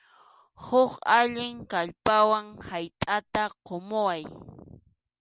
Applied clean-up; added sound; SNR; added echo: none; none; none; none.